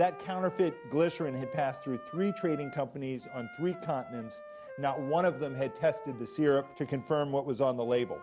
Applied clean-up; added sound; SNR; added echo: none; Wind instrument, woodwind instrument; 15 dB; none.